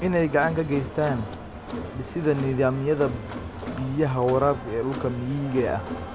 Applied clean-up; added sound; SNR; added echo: none; Crowd; 10 dB; none.